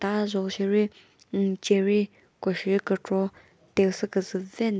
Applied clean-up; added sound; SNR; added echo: none; none; none; none.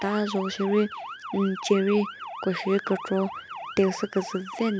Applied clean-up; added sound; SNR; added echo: none; Motor vehicle (road) / Siren; 11 dB; none.